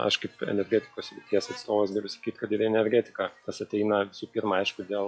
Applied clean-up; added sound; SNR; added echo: classical method log-MMSE.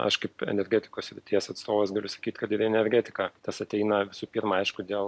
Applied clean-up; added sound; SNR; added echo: none; none; none; none.